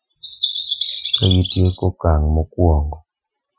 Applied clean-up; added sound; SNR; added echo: classical method Wiener filter.